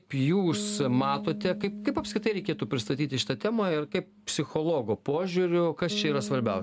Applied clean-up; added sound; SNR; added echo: none; Bass guitar; 12 dB; none.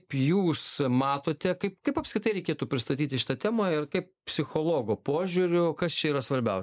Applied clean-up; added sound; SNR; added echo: neural mask model Resemble Enhance denoiser.